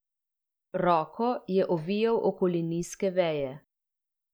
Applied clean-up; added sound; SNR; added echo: none; none; none; none.